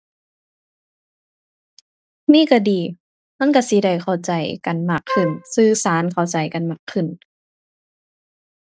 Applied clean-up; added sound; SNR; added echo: none; Wind instrument, woodwind instrument; 6 dB; none.